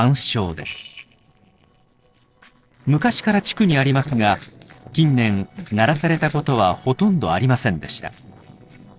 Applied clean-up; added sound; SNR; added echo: neural separator model SepFormer DNS4.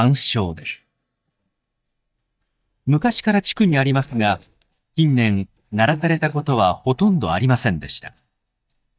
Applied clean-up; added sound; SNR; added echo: neural mask model DeepFilterNet 3.